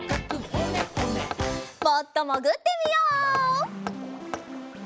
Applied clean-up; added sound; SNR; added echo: none; Hammer; 14 dB; none.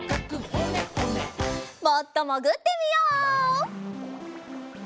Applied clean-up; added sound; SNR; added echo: none; none; none; none.